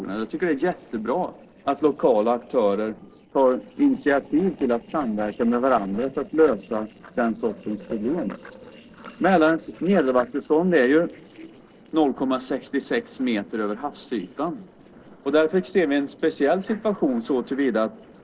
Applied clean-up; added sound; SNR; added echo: neural separator model SepFormer DNS4.